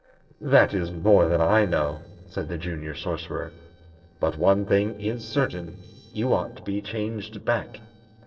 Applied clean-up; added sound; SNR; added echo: neural separator model SepFormer DNS4.